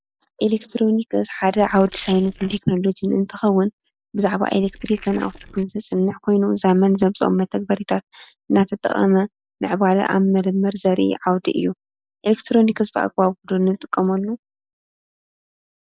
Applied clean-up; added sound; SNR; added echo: neural mask model Resemble Enhance denoiser.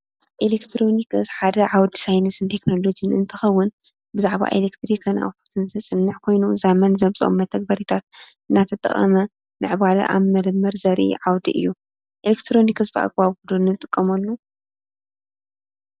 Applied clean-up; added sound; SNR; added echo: none; none; none; none.